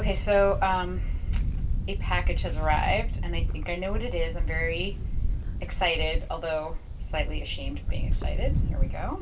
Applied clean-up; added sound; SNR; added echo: none; Camera; -4 dB; reverberation time 0.2 s.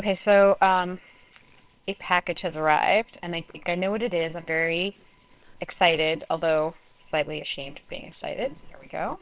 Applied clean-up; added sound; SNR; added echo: neural separator model SepFormer WHAMR!.